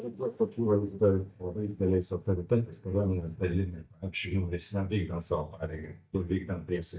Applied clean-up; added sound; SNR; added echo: neural mask model DeepFilterNet 3.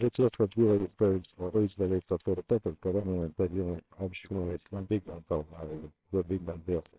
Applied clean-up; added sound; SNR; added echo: neural separator model SepFormer WHAMR!.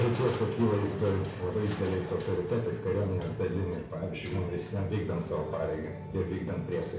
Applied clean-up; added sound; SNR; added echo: none; Crushing; 17 dB; reverberation time 0.6 s.